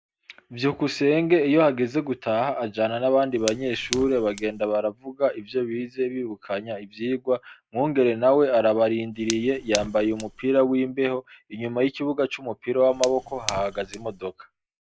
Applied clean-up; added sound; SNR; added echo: none; Fire; 13 dB; none.